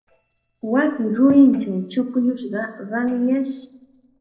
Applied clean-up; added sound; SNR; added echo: neural separator model SepFormer DNS4.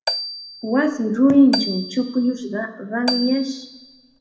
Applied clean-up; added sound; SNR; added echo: none; Marimba, xylophone; 9 dB; reverberation time 0.8 s.